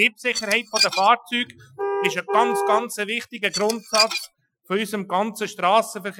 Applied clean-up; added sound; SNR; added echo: classical method Wiener filter.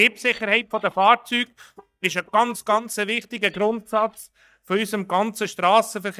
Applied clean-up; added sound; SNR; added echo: neural mask model DeepFilterNet 3.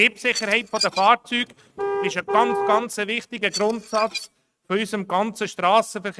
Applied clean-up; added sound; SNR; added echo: neural mask model RNNoise.